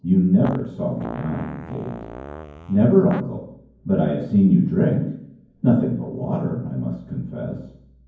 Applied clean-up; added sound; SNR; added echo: none; Fart; 14 dB; reverberation time 0.9 s.